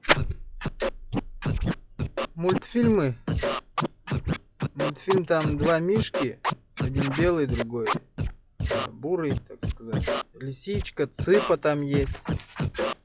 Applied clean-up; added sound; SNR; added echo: classical method log-MMSE.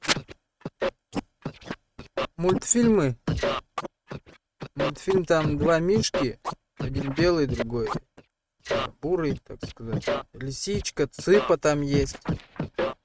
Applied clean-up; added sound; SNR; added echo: neural mask model RNNoise.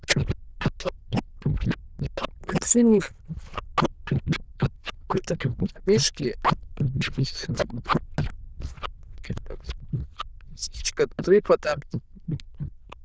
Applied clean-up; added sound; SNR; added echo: neural diffusion model UNIVERSE++.